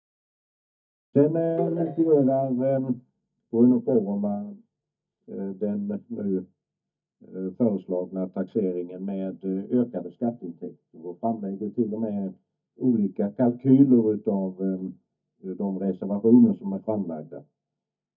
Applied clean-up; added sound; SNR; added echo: neural mask model DeepFilterNet 3.